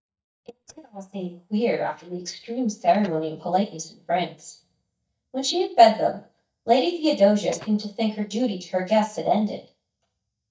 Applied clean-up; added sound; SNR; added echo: neural mask model DeepFilterNet 3.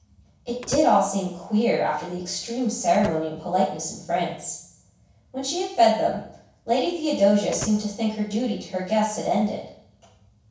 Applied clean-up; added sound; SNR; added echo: none; Slam / Wood; 18 dB; reverberation time 0.7 s.